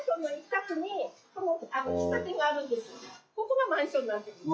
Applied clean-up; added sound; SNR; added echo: classical method log-MMSE.